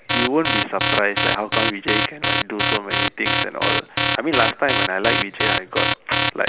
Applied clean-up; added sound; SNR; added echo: none; Alarm; -2 dB; none.